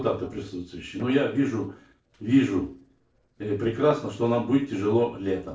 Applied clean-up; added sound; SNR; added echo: neural separator model SepFormer DNS4.